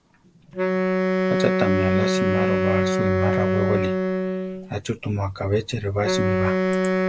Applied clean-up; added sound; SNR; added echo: none; Wind instrument, woodwind instrument; -4 dB; none.